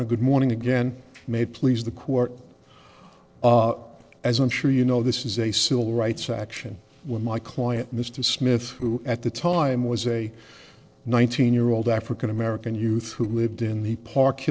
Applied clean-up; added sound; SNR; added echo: neural separator model SepFormer DNS4.